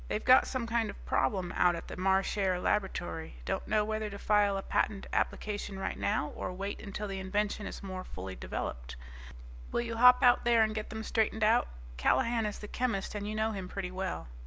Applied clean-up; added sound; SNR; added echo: none; none; none; none.